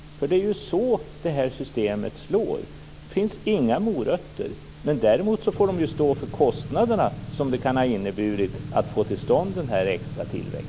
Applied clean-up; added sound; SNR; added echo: none; Engine / Truck / Car; 11 dB; none.